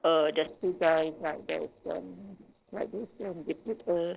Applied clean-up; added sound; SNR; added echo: neural separator model SepFormer DNS4.